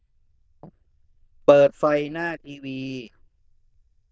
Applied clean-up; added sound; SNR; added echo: neural diffusion model UNIVERSE++.